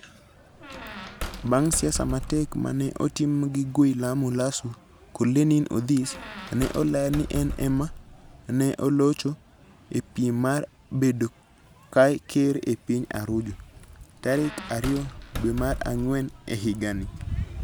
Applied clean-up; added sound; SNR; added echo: none; Squeak; 10 dB; none.